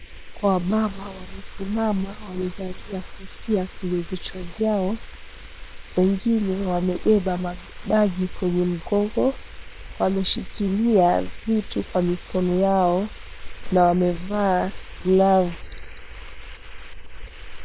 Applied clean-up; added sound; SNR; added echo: neural separator model SepFormer WHAM!.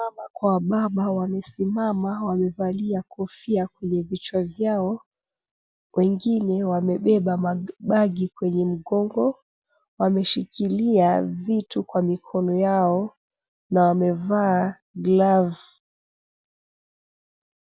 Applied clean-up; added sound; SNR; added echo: none; none; none; none.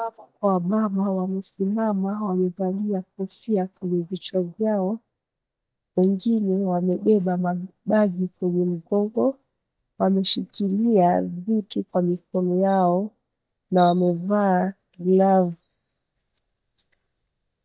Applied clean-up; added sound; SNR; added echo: neural mask model DeepFilterNet 3.